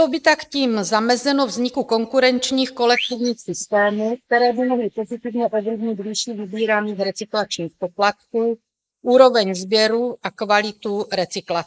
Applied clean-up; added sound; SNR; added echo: neural mask model Resemble Enhance denoiser.